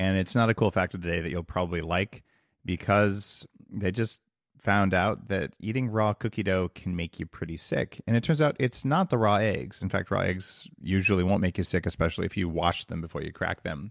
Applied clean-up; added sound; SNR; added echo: none; none; none; none.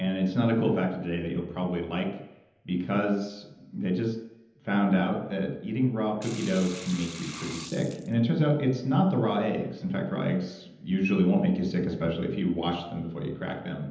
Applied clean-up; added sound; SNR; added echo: none; Sink (filling or washing) / Water; 14 dB; reverberation time 0.9 s.